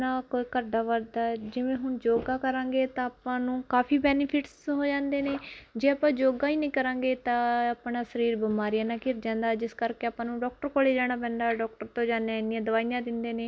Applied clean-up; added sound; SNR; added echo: none; none; none; none.